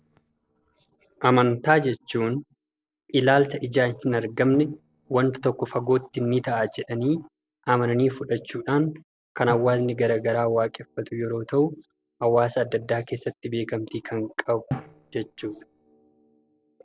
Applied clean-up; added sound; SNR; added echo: neural separator model SepFormer DNS4.